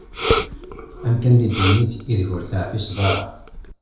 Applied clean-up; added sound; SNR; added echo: none; Respiratory sounds; 6 dB; reverberation time 0.5 s.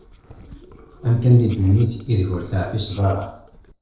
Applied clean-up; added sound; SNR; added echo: neural separator model SepFormer DNS4.